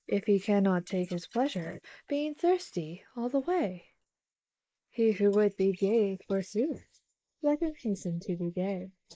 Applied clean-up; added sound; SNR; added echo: neural mask model Resemble Enhance denoiser.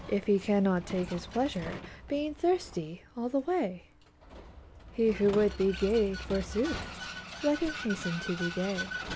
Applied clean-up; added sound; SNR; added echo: none; Vehicle; 11 dB; none.